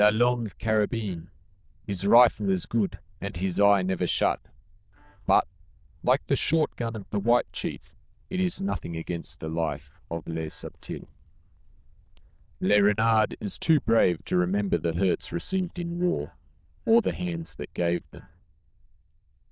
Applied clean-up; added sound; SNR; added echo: neural diffusion model UNIVERSE++.